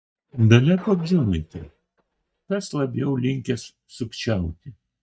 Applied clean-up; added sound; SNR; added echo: neural mask model DeepFilterNet 3.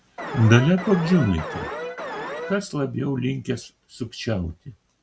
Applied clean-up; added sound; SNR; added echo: none; Alarm; 8 dB; none.